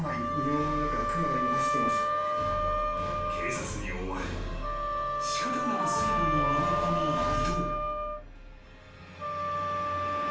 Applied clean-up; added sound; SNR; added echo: none; Wind instrument, woodwind instrument; -3 dB; reverberation time 0.3 s.